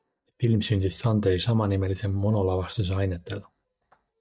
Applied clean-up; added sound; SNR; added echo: neural mask model DeepFilterNet 3.